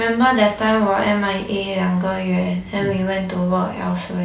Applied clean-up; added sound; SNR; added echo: none; none; none; none.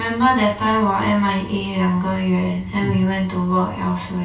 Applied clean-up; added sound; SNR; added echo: none; none; none; reverberation time 0.2 s.